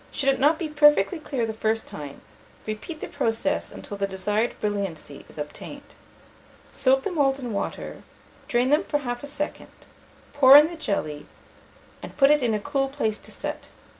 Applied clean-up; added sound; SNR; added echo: none; none; none; none.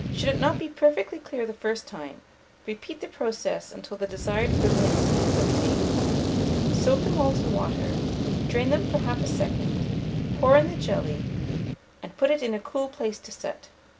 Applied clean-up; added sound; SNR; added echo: none; Fire; -1 dB; none.